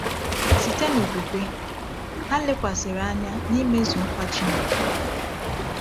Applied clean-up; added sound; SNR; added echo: none; Waves, surf; -1 dB; none.